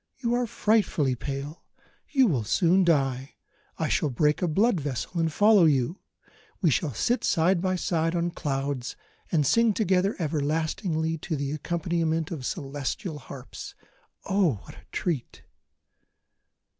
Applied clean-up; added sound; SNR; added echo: none; none; none; none.